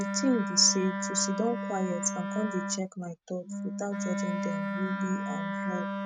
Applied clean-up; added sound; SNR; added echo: neural mask model RNNoise.